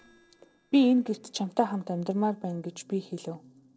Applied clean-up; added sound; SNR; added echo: neural separator model SepFormer DNS4.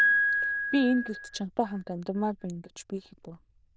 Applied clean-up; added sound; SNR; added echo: neural diffusion model UNIVERSE++.